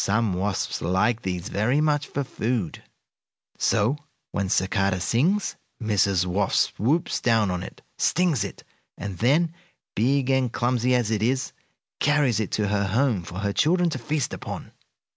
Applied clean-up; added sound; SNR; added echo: none; none; none; none.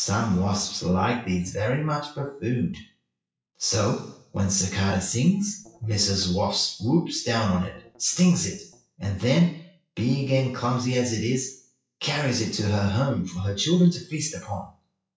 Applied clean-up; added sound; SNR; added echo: classical method WPE with log-MMSE.